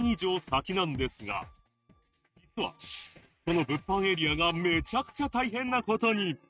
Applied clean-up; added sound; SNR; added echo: neural mask model RNNoise.